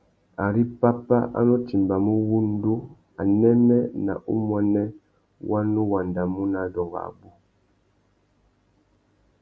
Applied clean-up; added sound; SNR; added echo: none; none; none; none.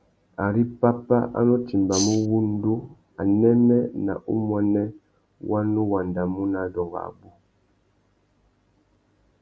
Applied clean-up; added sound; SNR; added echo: none; Tambourine; 5 dB; none.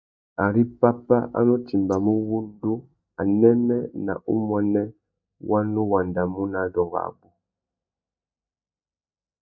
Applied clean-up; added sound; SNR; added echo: neural mask model DeepFilterNet 3.